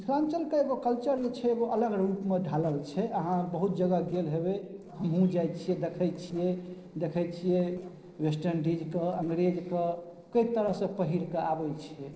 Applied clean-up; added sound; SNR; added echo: neural separator model SepFormer DNS4.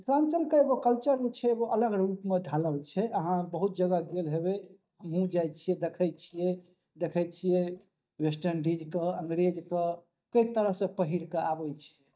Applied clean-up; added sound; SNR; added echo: neural mask model DeepFilterNet 3.